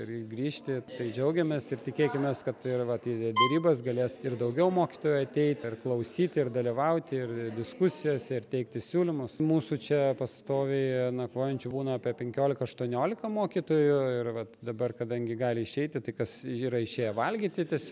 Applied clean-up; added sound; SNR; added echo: none; Bowed string instrument; 3 dB; none.